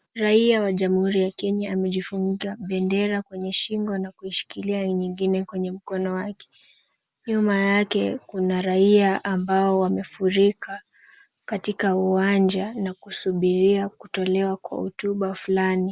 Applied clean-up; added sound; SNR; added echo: none; none; none; none.